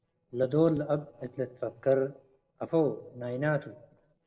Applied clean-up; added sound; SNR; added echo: neural separator model SepFormer DNS4.